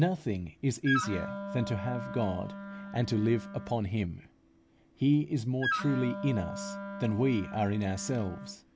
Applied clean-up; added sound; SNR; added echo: none; Wind instrument, woodwind instrument; 7 dB; none.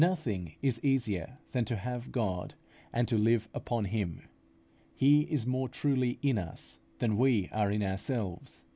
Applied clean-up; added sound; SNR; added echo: none; none; none; none.